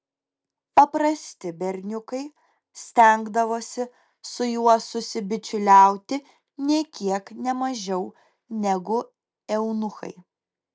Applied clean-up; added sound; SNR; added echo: none; none; none; none.